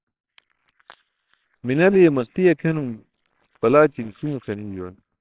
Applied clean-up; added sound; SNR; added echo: neural separator model SepFormer WHAMR!.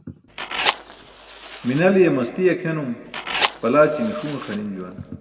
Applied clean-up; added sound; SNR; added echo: none; Fire; 8 dB; reverberation time 1.8 s.